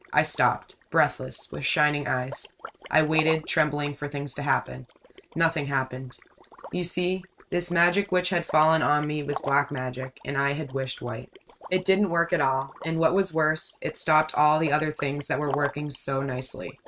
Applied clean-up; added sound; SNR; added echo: neural mask model RNNoise.